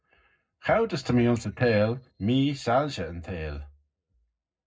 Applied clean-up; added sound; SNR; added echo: neural separator model SepFormer DNS4.